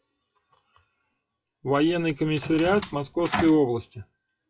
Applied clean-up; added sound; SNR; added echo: classical method WPE with log-MMSE.